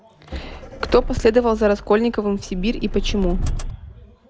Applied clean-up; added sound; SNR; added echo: none; Motor vehicle (road); 6 dB; none.